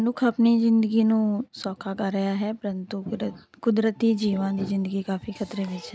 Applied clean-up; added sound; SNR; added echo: none; none; none; none.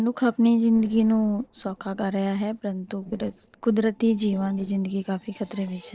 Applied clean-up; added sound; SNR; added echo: neural separator model SepFormer DNS4.